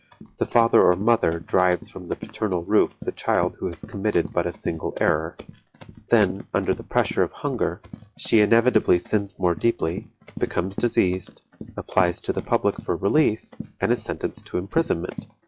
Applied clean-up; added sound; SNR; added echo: classical method log-MMSE.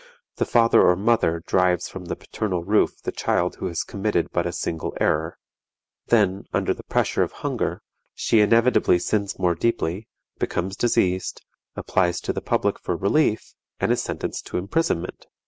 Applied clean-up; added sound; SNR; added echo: none; none; none; none.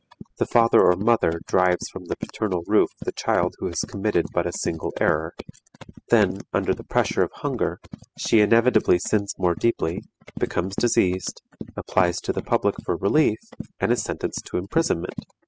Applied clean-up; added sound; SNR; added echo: classical method spectral subtraction.